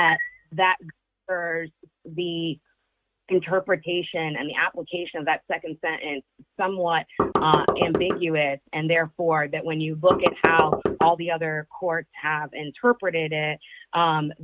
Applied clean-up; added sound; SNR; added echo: neural mask model RNNoise.